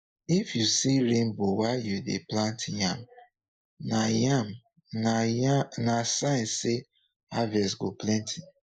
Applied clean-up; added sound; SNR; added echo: neural mask model Resemble Enhance denoiser.